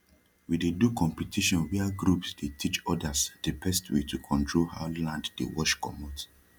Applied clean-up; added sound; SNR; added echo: none; none; none; none.